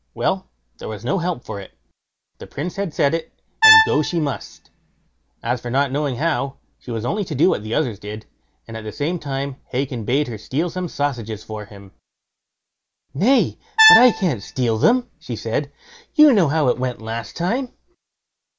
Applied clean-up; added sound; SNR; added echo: none; Brass instrument; -3 dB; none.